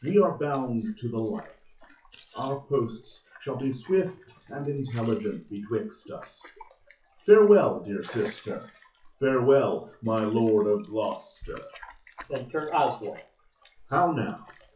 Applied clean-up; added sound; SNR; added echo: classical method WPE with log-MMSE.